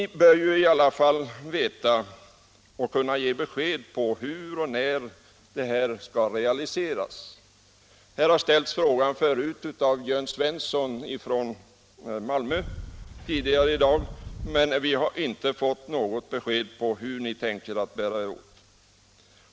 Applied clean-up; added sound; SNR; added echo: none; Wind; 11 dB; none.